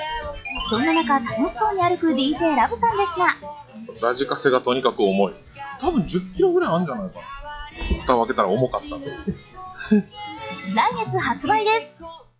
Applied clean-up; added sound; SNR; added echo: classical method log-MMSE.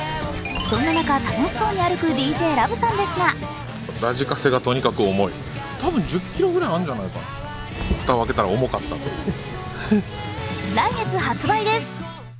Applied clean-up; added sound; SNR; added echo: none; Zipper (clothing); 14 dB; none.